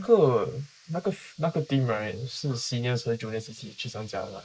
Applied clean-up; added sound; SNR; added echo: neural mask model Resemble Enhance denoiser.